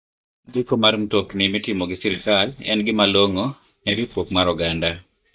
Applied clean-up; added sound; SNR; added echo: neural mask model DeepFilterNet 3.